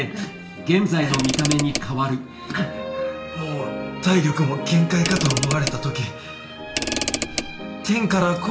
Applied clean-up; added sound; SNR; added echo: none; Mechanisms / Car; 5 dB; reverberation time 1.9 s.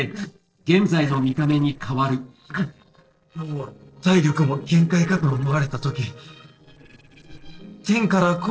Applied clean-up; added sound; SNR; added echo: neural separator model SepFormer DNS4.